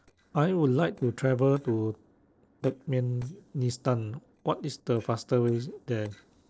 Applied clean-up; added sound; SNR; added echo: neural separator model SepFormer DNS4.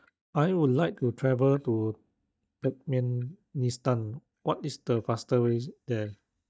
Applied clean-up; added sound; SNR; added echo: neural mask model DeepFilterNet 3.